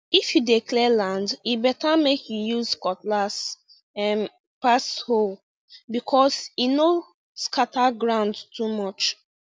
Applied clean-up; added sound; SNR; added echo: none; none; none; none.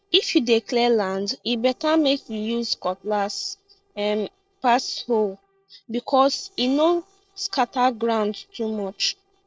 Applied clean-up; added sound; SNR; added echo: neural separator model SepFormer DNS4.